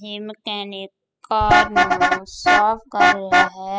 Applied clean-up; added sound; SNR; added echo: classical method spectral subtraction.